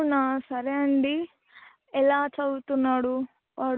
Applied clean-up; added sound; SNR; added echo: none; none; none; none.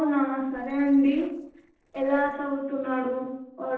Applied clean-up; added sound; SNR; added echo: neural separator model SepFormer DNS4.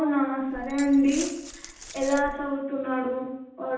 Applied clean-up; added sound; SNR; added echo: none; Glass; 15 dB; reverberation time 0.9 s.